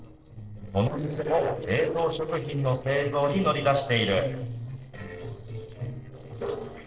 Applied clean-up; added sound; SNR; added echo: neural separator model SepFormer DNS4.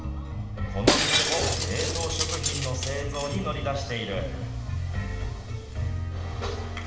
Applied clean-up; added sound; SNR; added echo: none; Shatter; 0 dB; reverberation time 1.0 s.